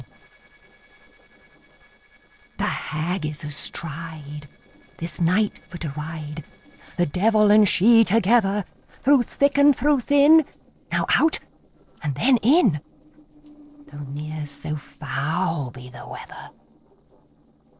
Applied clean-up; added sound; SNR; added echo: neural separator model SepFormer DNS4.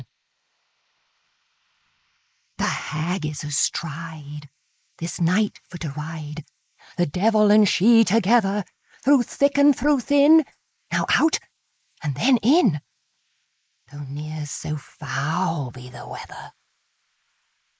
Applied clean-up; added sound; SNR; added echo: neural mask model Resemble Enhance denoiser.